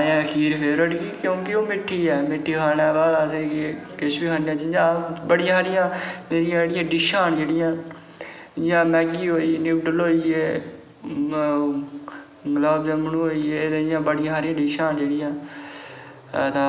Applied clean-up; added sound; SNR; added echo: none; none; none; none.